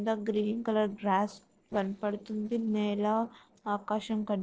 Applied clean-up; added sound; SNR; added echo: neural separator model SepFormer DNS4.